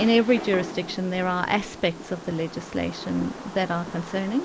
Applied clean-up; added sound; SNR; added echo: none; Fireworks; 12 dB; none.